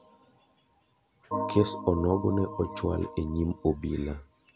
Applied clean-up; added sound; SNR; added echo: none; Organ; 10 dB; none.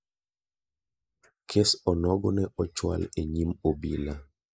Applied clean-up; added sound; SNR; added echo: neural mask model Resemble Enhance denoiser.